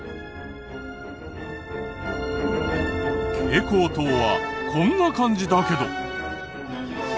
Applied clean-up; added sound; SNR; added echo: none; none; none; none.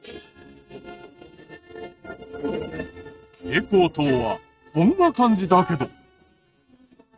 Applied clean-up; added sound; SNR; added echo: neural mask model RNNoise.